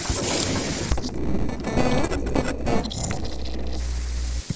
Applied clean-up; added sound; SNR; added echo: neural separator model SepFormer DNS4.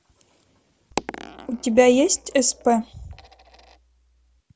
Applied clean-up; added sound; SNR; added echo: none; Coin (dropping); 15 dB; none.